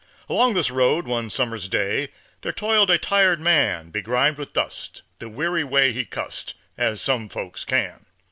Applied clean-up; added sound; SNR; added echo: none; none; none; none.